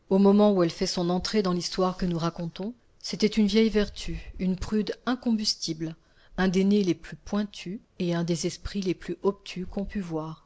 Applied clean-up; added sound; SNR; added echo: none; none; none; none.